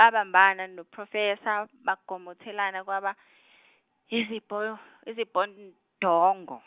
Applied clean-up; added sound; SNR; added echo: none; none; none; none.